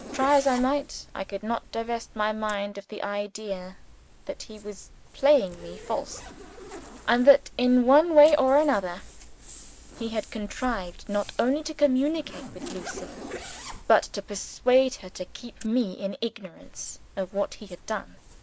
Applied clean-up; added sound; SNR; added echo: none; Zipper (clothing); 17 dB; none.